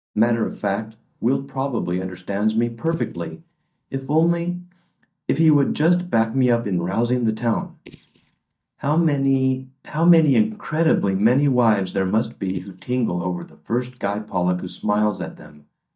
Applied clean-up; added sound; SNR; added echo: neural mask model DeepFilterNet 3.